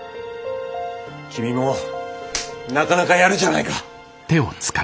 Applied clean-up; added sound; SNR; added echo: none; none; none; none.